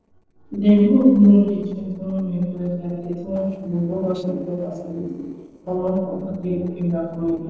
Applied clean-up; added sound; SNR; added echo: neural separator model SepFormer DNS4.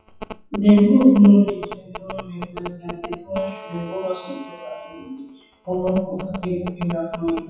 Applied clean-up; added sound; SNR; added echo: classical method WPE with log-MMSE.